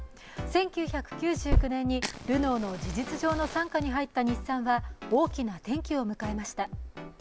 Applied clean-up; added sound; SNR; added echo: none; Fire; 6 dB; none.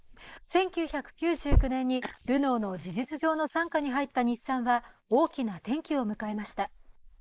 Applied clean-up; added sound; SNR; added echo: neural mask model Resemble Enhance denoiser.